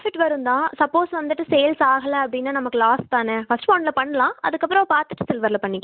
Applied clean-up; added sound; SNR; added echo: none; none; none; none.